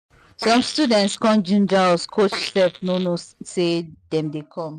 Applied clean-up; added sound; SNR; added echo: neural mask model RNNoise.